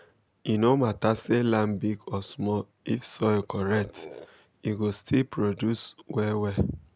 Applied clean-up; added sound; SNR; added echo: none; none; none; none.